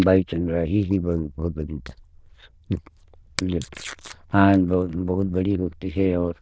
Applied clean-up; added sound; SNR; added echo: neural diffusion model UNIVERSE++.